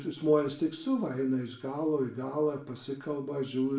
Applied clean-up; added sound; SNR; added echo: none; none; none; reverberation time 0.4 s.